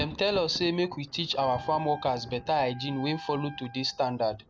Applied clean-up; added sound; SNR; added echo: none; Thunder + Wind instrument, woodwind instrument; 15 dB; none.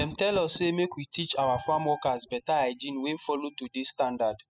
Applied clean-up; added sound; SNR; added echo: classical method spectral subtraction.